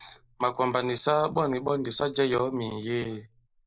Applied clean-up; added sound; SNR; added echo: neural mask model Resemble Enhance denoiser.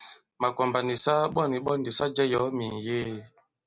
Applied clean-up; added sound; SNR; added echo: none; none; none; none.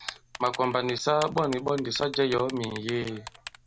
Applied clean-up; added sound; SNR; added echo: none; Typing; 15 dB; none.